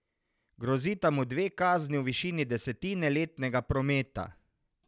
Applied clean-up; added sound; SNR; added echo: none; none; none; none.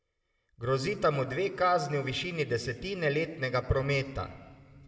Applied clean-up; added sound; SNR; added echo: none; none; none; reverberation time 1.5 s.